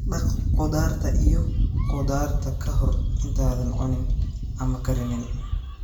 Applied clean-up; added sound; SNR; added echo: none; none; none; reverberation time 0.6 s.